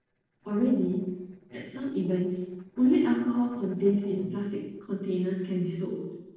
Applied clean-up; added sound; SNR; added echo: neural separator model SepFormer DNS4.